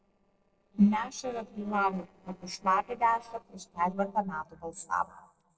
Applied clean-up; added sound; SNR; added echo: neural separator model SepFormer DNS4.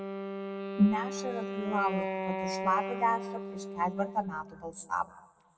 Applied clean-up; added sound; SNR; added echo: none; Wind instrument, woodwind instrument; 5 dB; reverberation time 1.1 s.